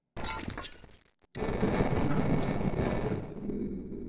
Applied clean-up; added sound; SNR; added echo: neural separator model SepFormer DNS4.